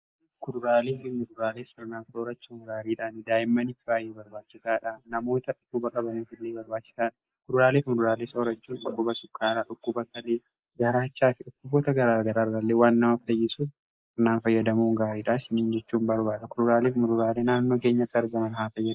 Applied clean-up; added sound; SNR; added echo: neural mask model Resemble Enhance denoiser.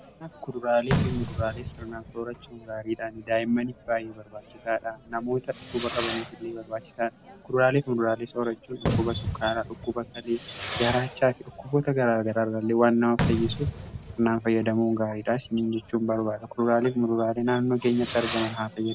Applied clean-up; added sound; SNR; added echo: none; Fireworks; 9 dB; none.